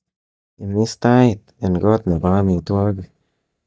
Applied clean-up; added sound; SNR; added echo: neural mask model DeepFilterNet 3.